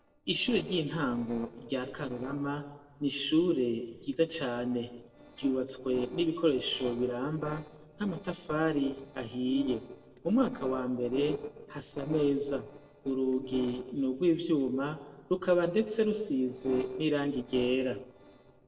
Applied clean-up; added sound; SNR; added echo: neural separator model SepFormer DNS4.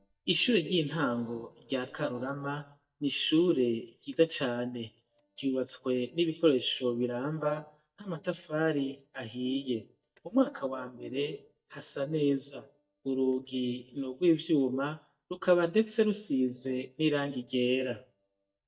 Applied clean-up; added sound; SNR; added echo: neural mask model DeepFilterNet 3.